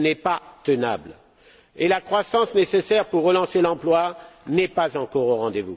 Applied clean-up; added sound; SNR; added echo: none; none; none; none.